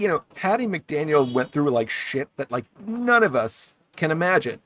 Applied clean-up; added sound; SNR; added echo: neural mask model RNNoise.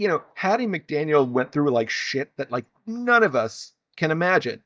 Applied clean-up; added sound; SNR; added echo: neural mask model DeepFilterNet 3.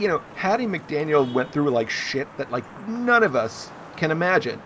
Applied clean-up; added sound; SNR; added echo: none; Traffic noise, roadway noise / Vehicle horn, car horn, honking; 18 dB; none.